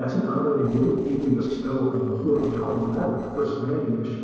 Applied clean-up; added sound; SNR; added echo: neural separator model SepFormer DNS4.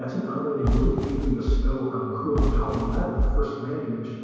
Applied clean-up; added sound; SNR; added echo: none; Fireworks; -2 dB; reverberation time 2.2 s.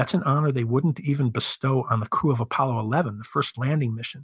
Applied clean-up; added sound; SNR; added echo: none; none; none; none.